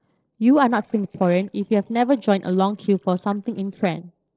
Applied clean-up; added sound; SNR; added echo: neural separator model SepFormer DNS4.